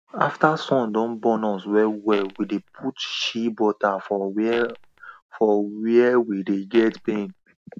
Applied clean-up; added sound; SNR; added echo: none; Fart; 17 dB; none.